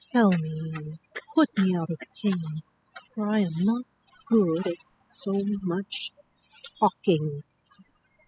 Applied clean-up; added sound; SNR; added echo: classical method spectral subtraction.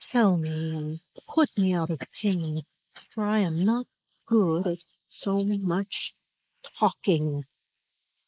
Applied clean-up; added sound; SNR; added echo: neural mask model Resemble Enhance denoiser.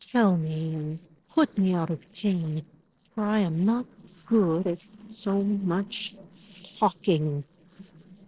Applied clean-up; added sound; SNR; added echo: neural separator model SepFormer DNS4.